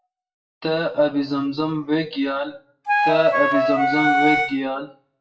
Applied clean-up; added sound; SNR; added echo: classical method WPE with log-MMSE.